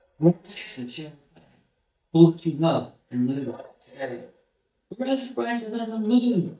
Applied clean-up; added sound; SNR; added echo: neural mask model DeepFilterNet 3.